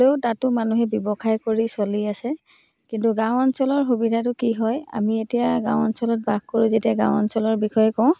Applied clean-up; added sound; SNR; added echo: none; none; none; none.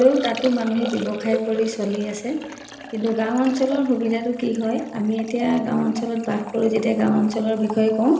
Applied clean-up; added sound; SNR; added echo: none; Liquid; 15 dB; reverberation time 0.8 s.